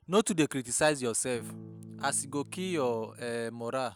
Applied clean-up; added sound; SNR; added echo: none; Electric guitar / Strum; 15 dB; none.